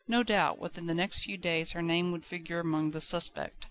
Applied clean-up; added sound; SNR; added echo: none; none; none; none.